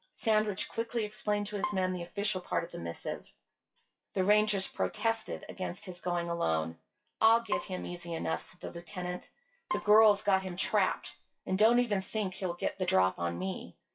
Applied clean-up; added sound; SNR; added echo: classical method WPE with log-MMSE.